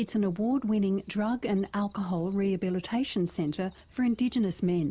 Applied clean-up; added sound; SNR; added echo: none; none; none; none.